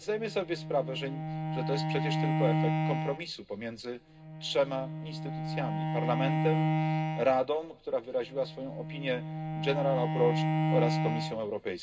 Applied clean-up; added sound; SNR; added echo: none; Bowed string instrument; -1 dB; reverberation time 0.2 s.